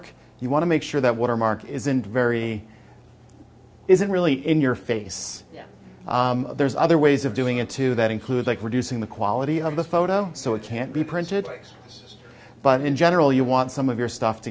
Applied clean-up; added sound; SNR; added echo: none; none; none; none.